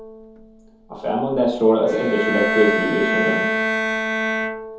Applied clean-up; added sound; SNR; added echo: none; Bowed string instrument; 2 dB; reverberation time 0.8 s.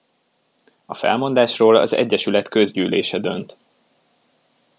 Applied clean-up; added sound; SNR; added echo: none; none; none; none.